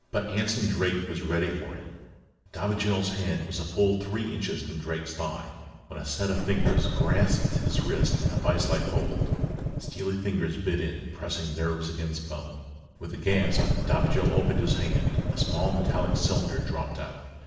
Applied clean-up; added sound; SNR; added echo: none; Engine starting / Car; -3 dB; reverberation time 1.2 s.